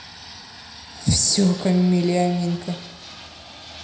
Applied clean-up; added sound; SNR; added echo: none; Fixed-wing aircraft, airplane; 18 dB; reverberation time 0.9 s.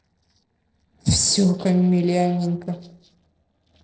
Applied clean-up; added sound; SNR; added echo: neural separator model SepFormer DNS4.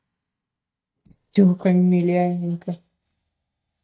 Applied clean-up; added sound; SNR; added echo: neural mask model DeepFilterNet 3.